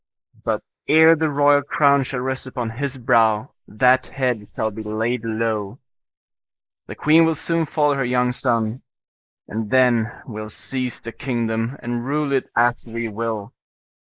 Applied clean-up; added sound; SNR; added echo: neural mask model Resemble Enhance denoiser.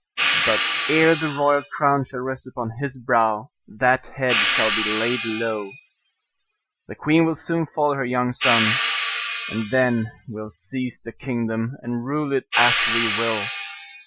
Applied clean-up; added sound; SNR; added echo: classical method Wiener filter.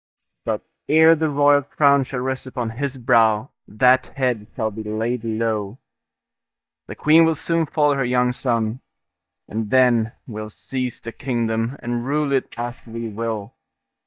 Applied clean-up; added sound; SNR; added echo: neural mask model DeepFilterNet 3.